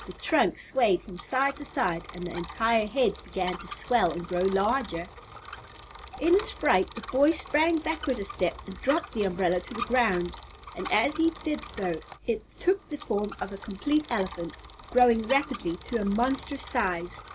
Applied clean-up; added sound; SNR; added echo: none; Bicycle; 15 dB; none.